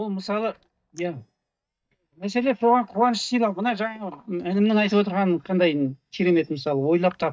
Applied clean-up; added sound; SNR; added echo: neural mask model DeepFilterNet 3.